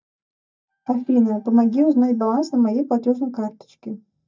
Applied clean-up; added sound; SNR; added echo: neural mask model DeepFilterNet 3.